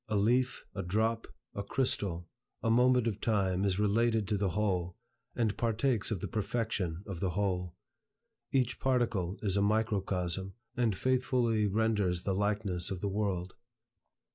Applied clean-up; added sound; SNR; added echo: none; none; none; none.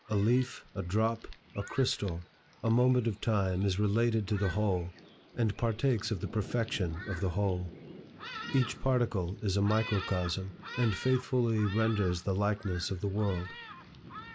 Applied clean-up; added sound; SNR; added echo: none; Thunderstorm; 16 dB; none.